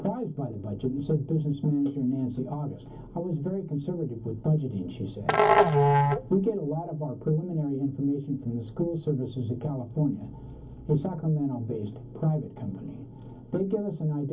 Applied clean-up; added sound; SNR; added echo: none; Musical instrument; -4 dB; reverberation time 0.3 s.